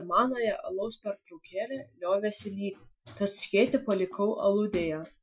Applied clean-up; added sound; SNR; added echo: classical method Wiener filter.